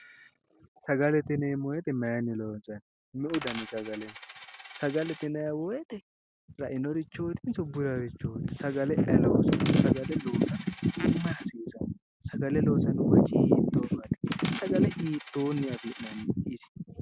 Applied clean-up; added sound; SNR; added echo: none; Coin (dropping); 15 dB; none.